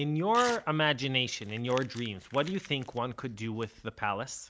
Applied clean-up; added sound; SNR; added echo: none; Crumpling, crinkling / Tearing; 17 dB; none.